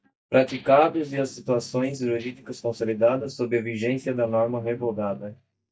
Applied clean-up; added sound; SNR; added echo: neural mask model DeepFilterNet 3.